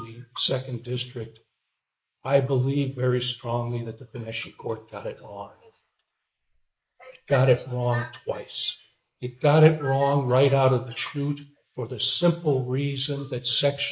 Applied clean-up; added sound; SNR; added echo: neural mask model Resemble Enhance denoiser.